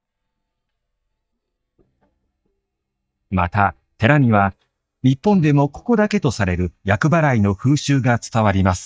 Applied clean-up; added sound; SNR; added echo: neural mask model DeepFilterNet 3.